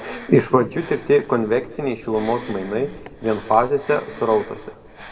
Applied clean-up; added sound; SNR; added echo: none; Breathing; 17 dB; reverberation time 1.4 s.